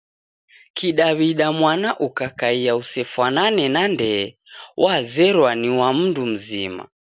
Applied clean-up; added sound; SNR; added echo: none; none; none; none.